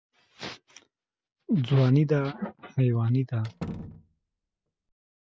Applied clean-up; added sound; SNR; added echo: none; Slam; 15 dB; none.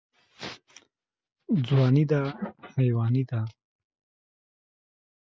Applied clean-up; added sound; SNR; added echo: none; none; none; none.